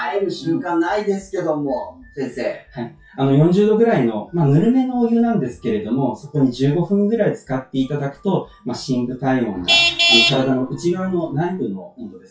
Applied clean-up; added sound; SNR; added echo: classical method WPE with log-MMSE.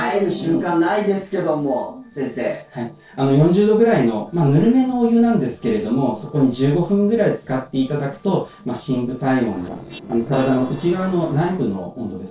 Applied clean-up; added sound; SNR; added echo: neural separator model SepFormer DNS4.